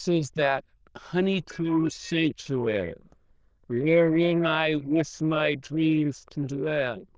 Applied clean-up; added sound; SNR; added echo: neural diffusion model UNIVERSE++.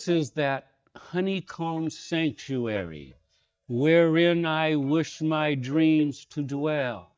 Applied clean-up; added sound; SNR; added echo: neural mask model DeepFilterNet 3.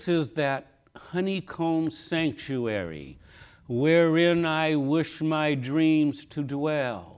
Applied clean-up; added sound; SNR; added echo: none; none; none; none.